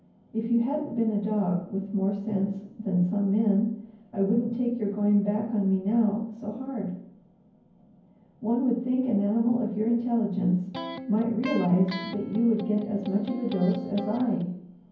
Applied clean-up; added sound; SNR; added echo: none; Electric guitar; 11 dB; reverberation time 0.9 s.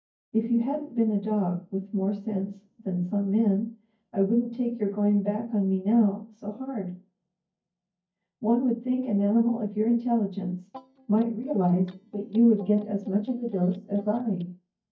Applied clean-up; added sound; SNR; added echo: neural mask model DeepFilterNet 3.